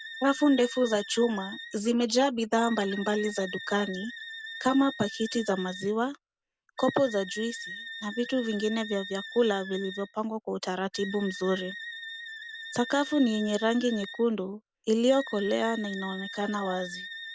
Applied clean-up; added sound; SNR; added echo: none; Wind instrument, woodwind instrument; 13 dB; none.